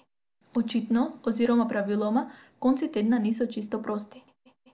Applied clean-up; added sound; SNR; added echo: none; none; none; none.